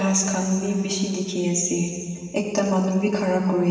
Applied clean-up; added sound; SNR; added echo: none; none; none; reverberation time 2.7 s.